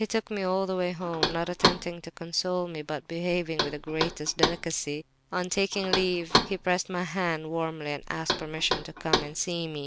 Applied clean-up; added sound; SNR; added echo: none; Knock; 3 dB; none.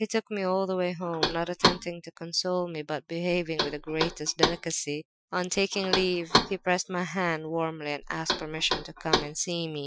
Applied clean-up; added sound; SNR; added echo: classical method Wiener filter.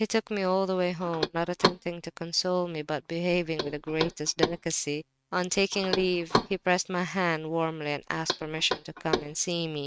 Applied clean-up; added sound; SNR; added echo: neural mask model RNNoise.